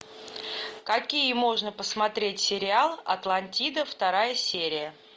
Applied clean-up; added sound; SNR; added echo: none; none; none; none.